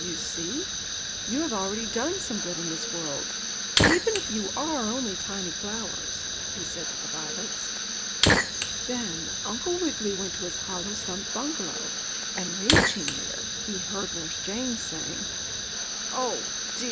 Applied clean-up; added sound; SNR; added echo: none; Fire; -4 dB; none.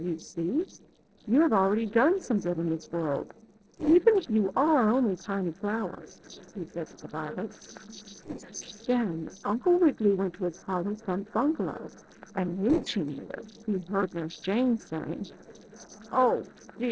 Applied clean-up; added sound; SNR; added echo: neural separator model SepFormer DNS4.